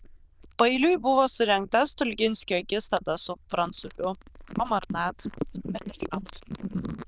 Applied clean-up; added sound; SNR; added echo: neural diffusion model UNIVERSE++.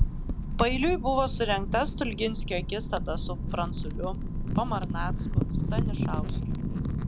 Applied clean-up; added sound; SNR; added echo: none; Wind / Fire; -3 dB; none.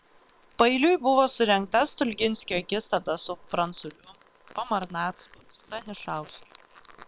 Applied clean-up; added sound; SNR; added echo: neural separator model SepFormer WHAM!.